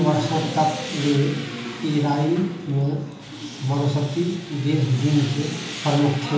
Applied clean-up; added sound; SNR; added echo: none; Tools; 14 dB; reverberation time 0.6 s.